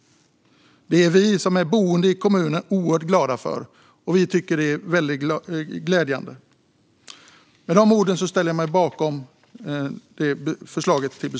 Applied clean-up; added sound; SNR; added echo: none; none; none; none.